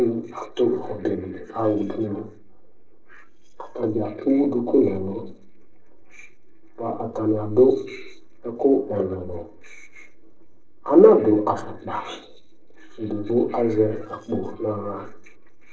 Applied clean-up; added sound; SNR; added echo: neural separator model SepFormer DNS4.